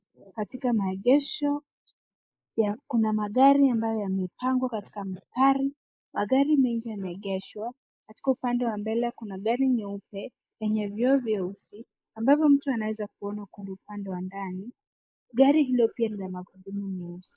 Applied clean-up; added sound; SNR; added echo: neural mask model Resemble Enhance denoiser.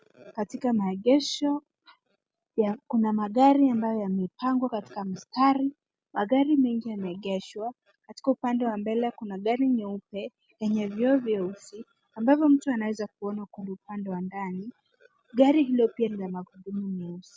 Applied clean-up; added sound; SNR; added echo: none; none; none; none.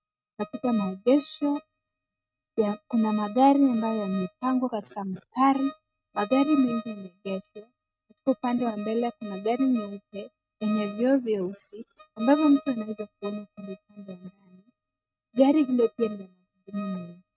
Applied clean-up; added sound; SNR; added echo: neural mask model RNNoise.